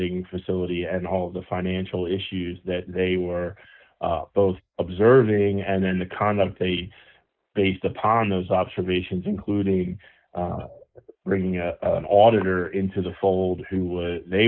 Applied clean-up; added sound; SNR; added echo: neural mask model Resemble Enhance denoiser.